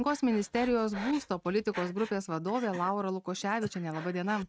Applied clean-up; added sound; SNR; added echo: neural mask model RNNoise.